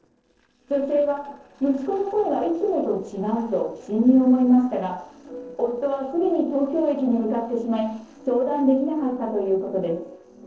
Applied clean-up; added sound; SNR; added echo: neural separator model SepFormer DNS4.